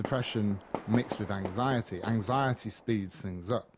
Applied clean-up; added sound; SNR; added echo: none; Fireworks; 11 dB; none.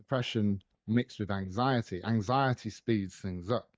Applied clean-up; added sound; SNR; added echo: neural mask model DeepFilterNet 3.